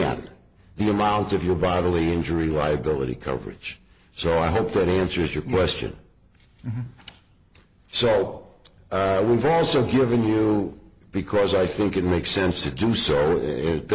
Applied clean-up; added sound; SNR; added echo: none; none; none; none.